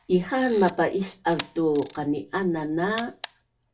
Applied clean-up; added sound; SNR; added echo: none; Camera; 16 dB; reverberation time 0.2 s.